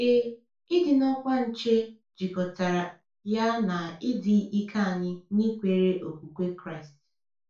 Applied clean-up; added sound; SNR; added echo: none; none; none; reverberation time 0.3 s.